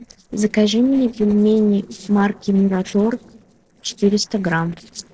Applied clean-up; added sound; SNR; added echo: neural separator model SepFormer DNS4.